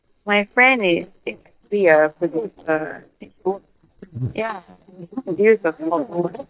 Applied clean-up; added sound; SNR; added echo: neural mask model DeepFilterNet 3.